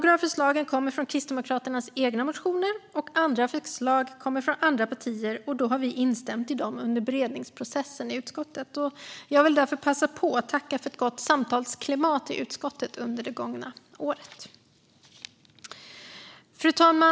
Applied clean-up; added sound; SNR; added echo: none; none; none; none.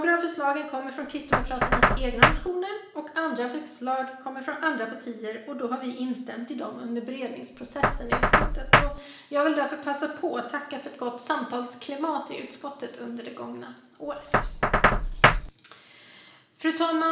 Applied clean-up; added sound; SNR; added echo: none; Knock; -2 dB; reverberation time 0.7 s.